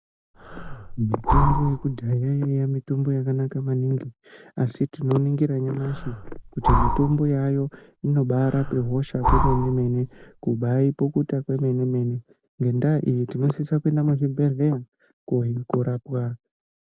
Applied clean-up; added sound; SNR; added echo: none; Breathing; 2 dB; none.